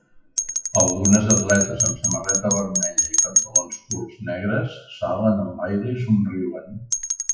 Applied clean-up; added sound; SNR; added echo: classical method WPE with log-MMSE.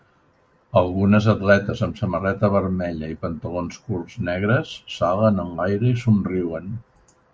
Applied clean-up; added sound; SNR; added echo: none; none; none; none.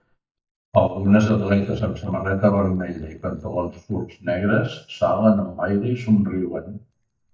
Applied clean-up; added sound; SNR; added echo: neural mask model DeepFilterNet 3.